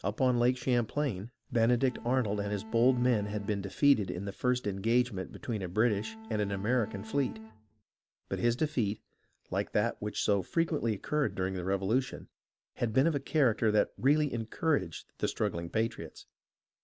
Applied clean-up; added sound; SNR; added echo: none; Bowed string instrument; 15 dB; none.